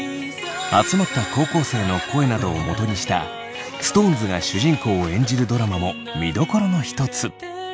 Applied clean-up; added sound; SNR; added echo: none; none; none; none.